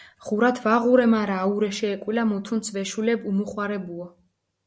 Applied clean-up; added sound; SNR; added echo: none; none; none; none.